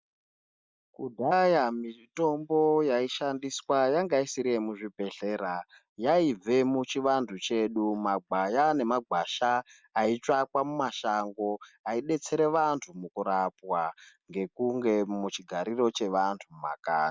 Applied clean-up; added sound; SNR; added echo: none; none; none; none.